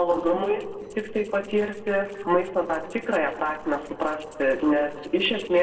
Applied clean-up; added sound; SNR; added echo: neural separator model SepFormer DNS4.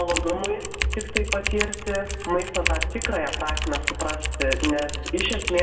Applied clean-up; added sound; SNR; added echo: none; Typing; 1 dB; reverberation time 2.0 s.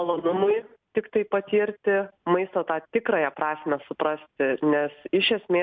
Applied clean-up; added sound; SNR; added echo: none; none; none; none.